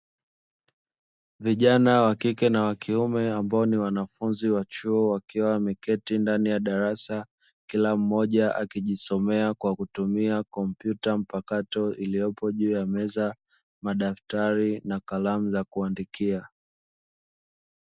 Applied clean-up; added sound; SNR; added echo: none; none; none; none.